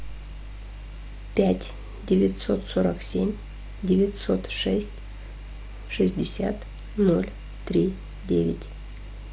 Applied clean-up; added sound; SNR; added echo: none; none; none; none.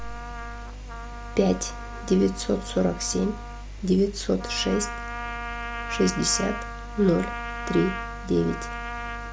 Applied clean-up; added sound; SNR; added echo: none; Trumpet; 10 dB; none.